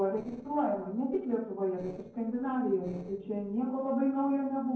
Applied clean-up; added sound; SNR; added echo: neural separator model SepFormer DNS4.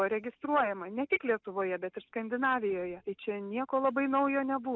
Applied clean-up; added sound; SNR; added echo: none; none; none; none.